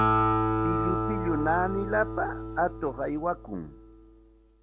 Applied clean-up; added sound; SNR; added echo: none; Acoustic guitar; -1 dB; none.